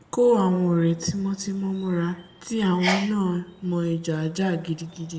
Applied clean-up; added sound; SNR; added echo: none; Sneeze; 14 dB; reverberation time 1.8 s.